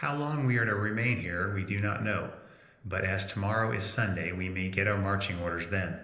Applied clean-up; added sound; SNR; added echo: neural separator model SepFormer DNS4.